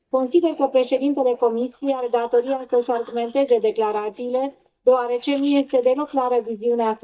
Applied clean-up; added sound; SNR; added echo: neural mask model DeepFilterNet 3.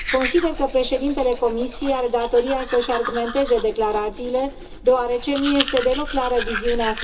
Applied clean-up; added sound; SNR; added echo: none; Domestic sounds, home sounds; 9 dB; reverberation time 0.2 s.